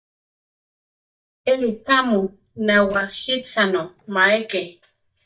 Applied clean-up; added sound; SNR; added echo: neural mask model DeepFilterNet 3.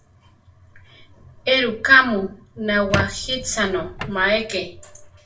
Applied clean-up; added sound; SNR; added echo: none; Squeak; 7 dB; reverberation time 0.2 s.